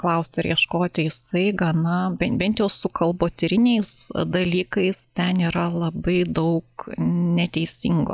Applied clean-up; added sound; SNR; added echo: none; none; none; none.